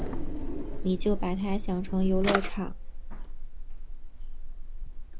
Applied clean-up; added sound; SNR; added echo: none; Drawer open or close; -2 dB; none.